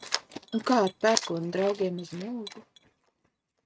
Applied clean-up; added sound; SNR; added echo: neural mask model RNNoise.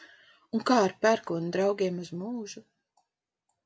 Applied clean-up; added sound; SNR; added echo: none; none; none; none.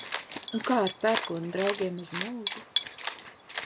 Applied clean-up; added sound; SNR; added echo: none; Cat; 1 dB; none.